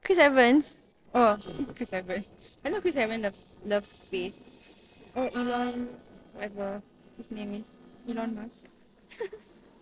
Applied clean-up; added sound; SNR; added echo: neural separator model SepFormer DNS4.